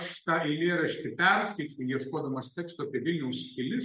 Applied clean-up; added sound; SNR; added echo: none; none; none; none.